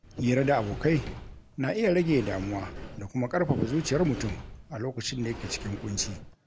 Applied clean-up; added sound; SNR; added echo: none; Sliding door; 13 dB; none.